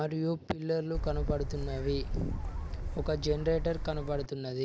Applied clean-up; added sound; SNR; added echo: none; Gull, seagull / Wind; 2 dB; none.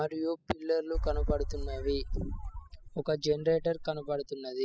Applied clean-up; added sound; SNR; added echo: classical method spectral subtraction.